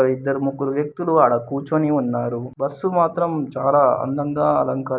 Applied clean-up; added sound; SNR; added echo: none; none; none; none.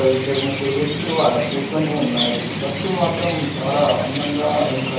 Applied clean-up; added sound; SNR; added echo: none; Chirp, tweet; 4 dB; reverberation time 0.6 s.